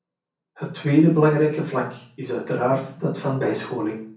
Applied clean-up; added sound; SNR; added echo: none; none; none; reverberation time 0.6 s.